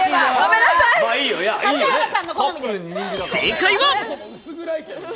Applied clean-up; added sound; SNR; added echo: none; none; none; none.